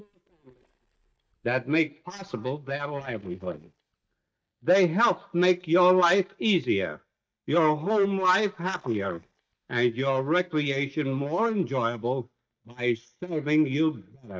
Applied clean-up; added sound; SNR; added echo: neural mask model DeepFilterNet 3.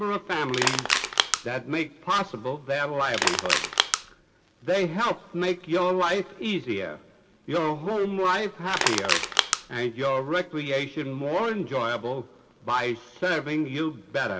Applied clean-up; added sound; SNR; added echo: none; Crushing; -1 dB; reverberation time 1.1 s.